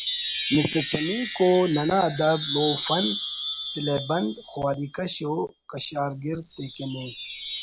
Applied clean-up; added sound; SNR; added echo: none; Wind chime; -3 dB; none.